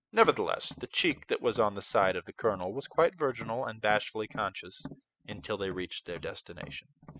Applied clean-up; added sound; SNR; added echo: classical method spectral subtraction.